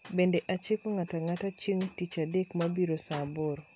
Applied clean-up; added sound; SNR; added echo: none; none; none; none.